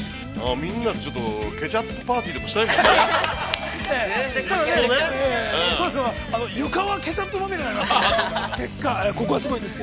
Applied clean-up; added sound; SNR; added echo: none; none; none; none.